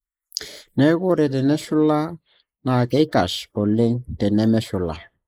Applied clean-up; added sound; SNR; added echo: neural mask model Resemble Enhance denoiser.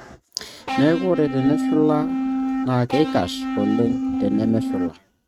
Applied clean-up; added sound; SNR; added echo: neural mask model RNNoise.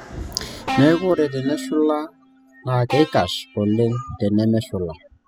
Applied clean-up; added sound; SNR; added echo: classical method spectral subtraction.